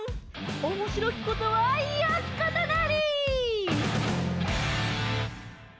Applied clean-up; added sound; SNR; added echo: none; none; none; none.